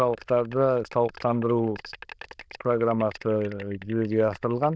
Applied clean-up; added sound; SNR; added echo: neural diffusion model UNIVERSE++.